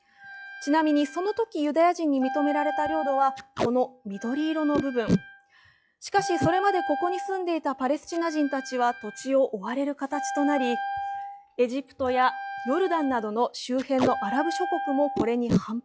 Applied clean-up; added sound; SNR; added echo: classical method log-MMSE.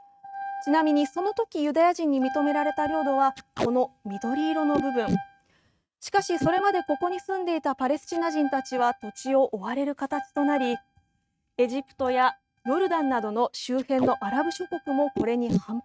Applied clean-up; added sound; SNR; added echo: neural mask model RNNoise.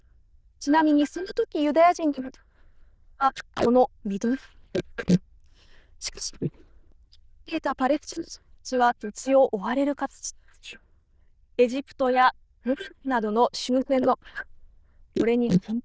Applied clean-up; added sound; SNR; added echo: neural diffusion model UNIVERSE++.